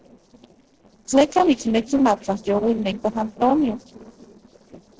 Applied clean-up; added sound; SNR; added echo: neural separator model SepFormer DNS4.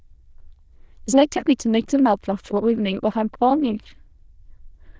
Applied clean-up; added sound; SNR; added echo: neural diffusion model UNIVERSE++.